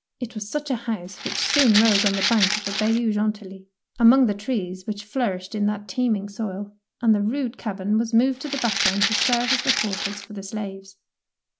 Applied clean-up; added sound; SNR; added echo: none; Rattle (instrument); 1 dB; none.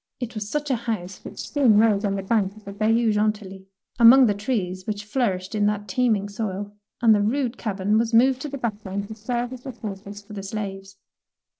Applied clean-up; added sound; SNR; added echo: neural separator model SepFormer DNS4.